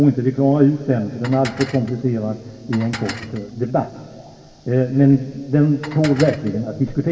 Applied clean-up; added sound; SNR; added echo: none; Dishes, pots, and pans; 15 dB; reverberation time 2.2 s.